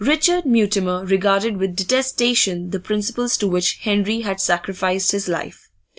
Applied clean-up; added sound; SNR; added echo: none; none; none; none.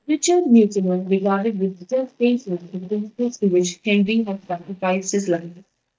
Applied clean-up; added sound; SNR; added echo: neural mask model DeepFilterNet 3.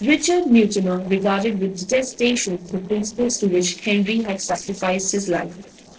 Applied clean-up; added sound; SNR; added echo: neural separator model SepFormer DNS4.